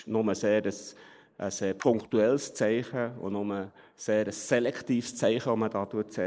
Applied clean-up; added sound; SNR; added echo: neural mask model Resemble Enhance denoiser.